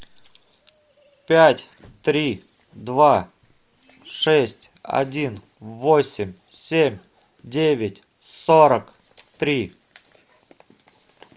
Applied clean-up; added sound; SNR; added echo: none; none; none; none.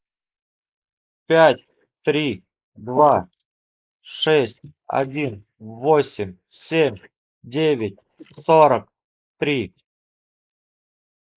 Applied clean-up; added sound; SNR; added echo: neural mask model Resemble Enhance denoiser.